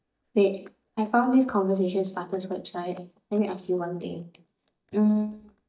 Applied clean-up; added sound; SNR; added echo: neural mask model DeepFilterNet 3.